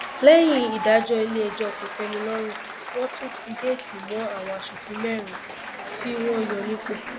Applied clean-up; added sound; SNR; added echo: none; Applause / Crowd / Cheering; 9 dB; none.